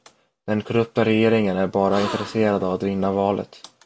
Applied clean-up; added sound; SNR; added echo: none; Gasp; 12 dB; none.